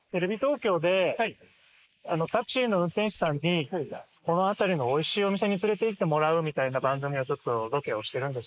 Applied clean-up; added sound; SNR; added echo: neural mask model Resemble Enhance denoiser.